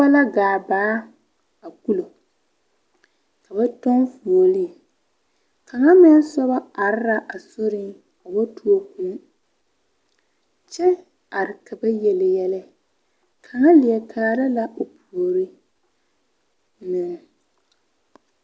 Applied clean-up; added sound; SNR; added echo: none; none; none; none.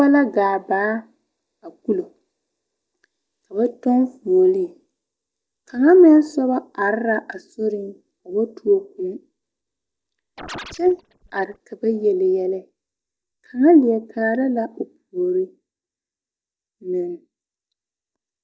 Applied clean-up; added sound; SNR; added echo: neural mask model DeepFilterNet 3.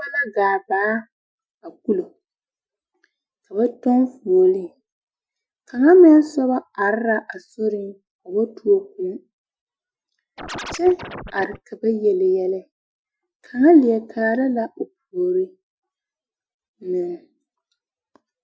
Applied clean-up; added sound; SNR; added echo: classical method Wiener filter.